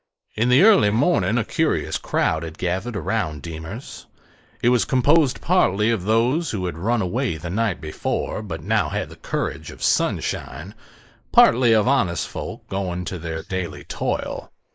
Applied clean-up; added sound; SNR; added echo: neural mask model Resemble Enhance denoiser.